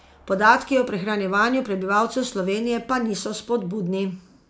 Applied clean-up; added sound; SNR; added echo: none; none; none; none.